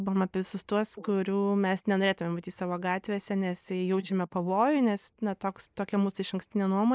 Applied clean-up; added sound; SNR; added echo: neural mask model Resemble Enhance denoiser.